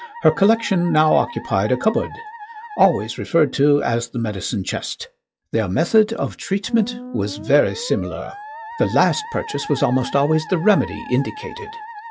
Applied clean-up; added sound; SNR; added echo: classical method log-MMSE.